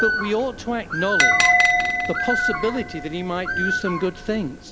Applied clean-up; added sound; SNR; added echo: none; Bell + Bird; -4 dB; none.